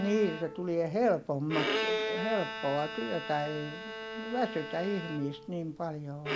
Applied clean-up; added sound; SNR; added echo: none; Bowed string instrument; 5 dB; none.